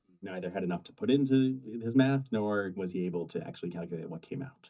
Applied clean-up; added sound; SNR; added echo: neural mask model DeepFilterNet 3.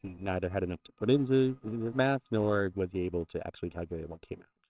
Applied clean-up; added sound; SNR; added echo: neural separator model SepFormer WHAMR!.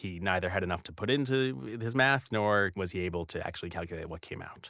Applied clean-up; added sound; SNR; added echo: none; none; none; none.